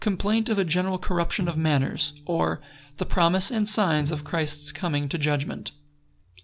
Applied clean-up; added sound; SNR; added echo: none; Bowed string instrument; 15 dB; none.